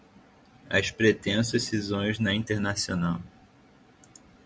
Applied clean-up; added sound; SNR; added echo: none; none; none; none.